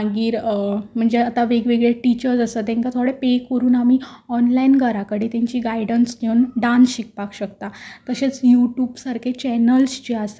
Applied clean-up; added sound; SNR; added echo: none; none; none; none.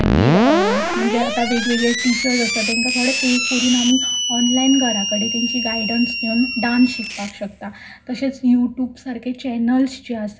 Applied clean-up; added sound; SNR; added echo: none; Screech; 2 dB; reverberation time 0.4 s.